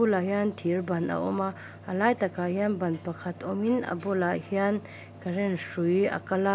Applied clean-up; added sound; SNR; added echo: none; Mechanical fan; 19 dB; none.